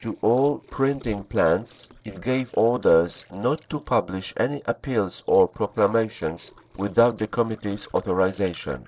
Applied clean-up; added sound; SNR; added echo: neural separator model SepFormer DNS4.